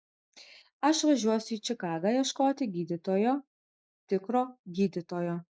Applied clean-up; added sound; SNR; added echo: neural mask model Resemble Enhance denoiser.